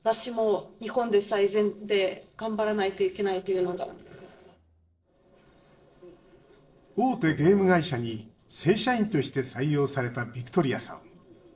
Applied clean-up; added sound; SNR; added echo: neural separator model SepFormer DNS4.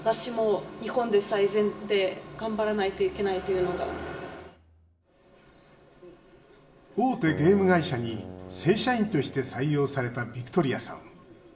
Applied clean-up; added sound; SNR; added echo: none; Keyboard (musical); 13 dB; reverberation time 1.4 s.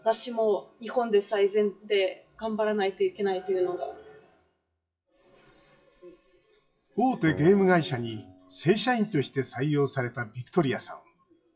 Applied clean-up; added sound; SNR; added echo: classical method WPE with log-MMSE.